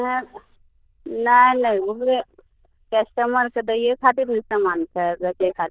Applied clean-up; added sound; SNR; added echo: neural diffusion model UNIVERSE++.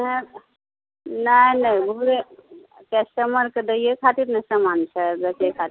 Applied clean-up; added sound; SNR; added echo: none; none; none; none.